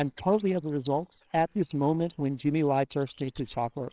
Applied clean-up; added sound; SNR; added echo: neural separator model SepFormer WHAMR!.